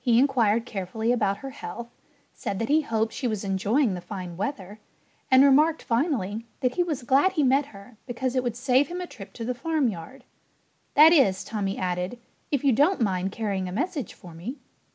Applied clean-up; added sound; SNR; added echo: none; none; none; none.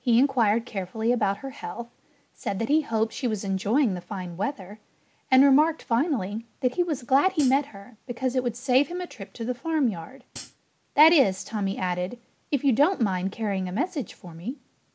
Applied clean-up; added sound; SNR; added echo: none; Hi-hat; 17 dB; none.